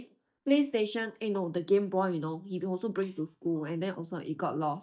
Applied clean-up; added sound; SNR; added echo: neural mask model DeepFilterNet 3.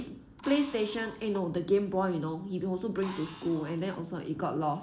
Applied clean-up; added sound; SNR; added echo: none; Drill; 18 dB; reverberation time 0.4 s.